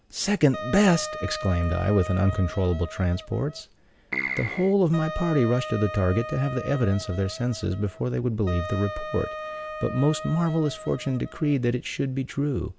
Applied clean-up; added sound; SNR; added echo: none; Wind instrument, woodwind instrument + Keyboard (musical); 10 dB; none.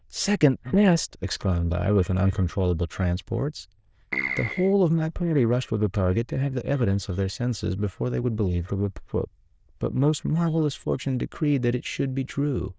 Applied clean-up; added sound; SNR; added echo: neural diffusion model UNIVERSE++.